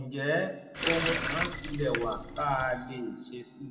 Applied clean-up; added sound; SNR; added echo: none; Water tap, faucet; 1 dB; reverberation time 1.5 s.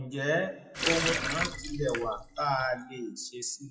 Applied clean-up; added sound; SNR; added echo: classical method WPE with log-MMSE.